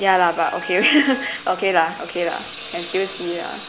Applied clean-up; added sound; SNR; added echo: none; Wind instrument, woodwind instrument + Engine; 14 dB; none.